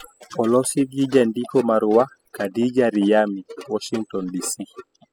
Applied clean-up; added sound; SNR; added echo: classical method spectral subtraction.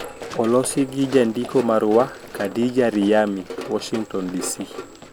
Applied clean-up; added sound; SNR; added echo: none; Run; 13 dB; none.